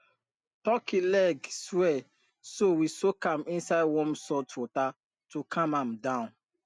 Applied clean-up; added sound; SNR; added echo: none; none; none; none.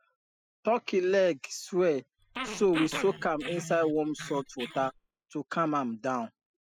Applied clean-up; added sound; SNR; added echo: classical method spectral subtraction.